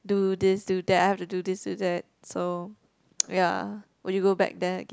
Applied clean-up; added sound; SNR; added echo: none; none; none; none.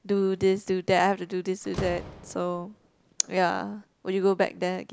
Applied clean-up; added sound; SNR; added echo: none; Slam; 18 dB; none.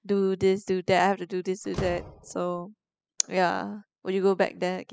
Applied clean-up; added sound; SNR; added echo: classical method spectral subtraction.